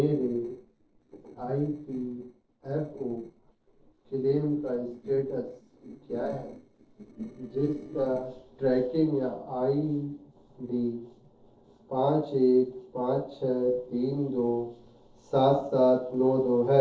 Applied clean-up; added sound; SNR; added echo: neural separator model SepFormer DNS4.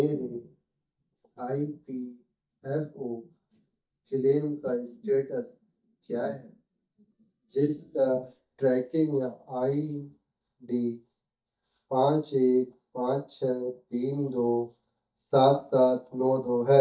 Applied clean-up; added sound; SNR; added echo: neural mask model DeepFilterNet 3.